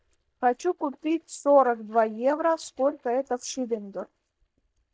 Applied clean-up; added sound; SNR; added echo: neural mask model DeepFilterNet 3.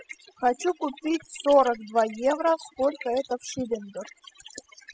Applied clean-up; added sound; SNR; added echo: classical method spectral subtraction.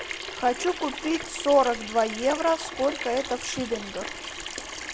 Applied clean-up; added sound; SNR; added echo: none; Sink (filling or washing) / Water tap, faucet; 9 dB; none.